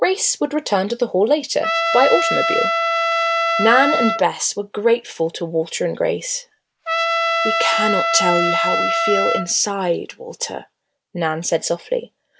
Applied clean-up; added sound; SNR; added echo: none; Trumpet; -1 dB; none.